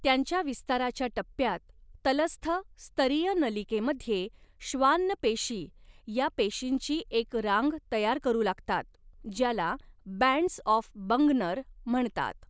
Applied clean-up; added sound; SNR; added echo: none; none; none; none.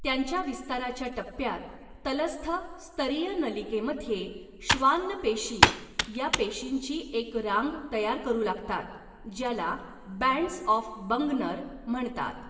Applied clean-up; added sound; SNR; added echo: none; Computer keyboard; -1 dB; reverberation time 1.4 s.